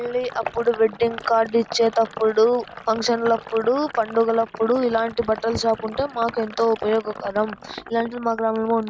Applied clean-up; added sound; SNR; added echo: none; Sink (filling or washing); 16 dB; none.